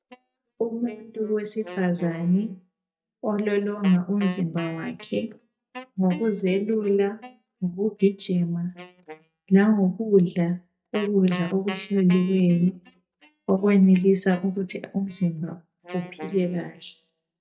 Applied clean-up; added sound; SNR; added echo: neural mask model DeepFilterNet 3.